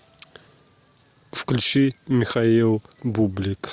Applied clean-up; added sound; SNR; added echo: none; none; none; none.